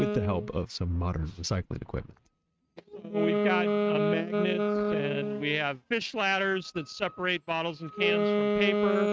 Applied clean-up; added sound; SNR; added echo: neural mask model RNNoise.